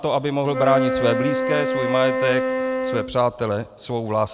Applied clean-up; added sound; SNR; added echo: none; Wind instrument, woodwind instrument; 1 dB; none.